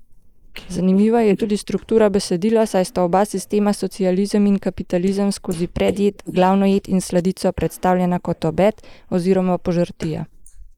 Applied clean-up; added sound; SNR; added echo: neural mask model Resemble Enhance denoiser.